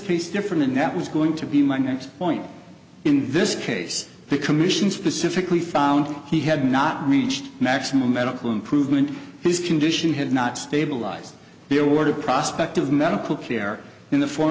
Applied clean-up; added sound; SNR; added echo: none; none; none; none.